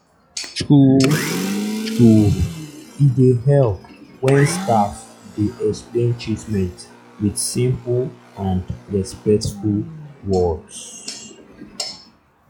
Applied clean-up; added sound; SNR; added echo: classical method log-MMSE.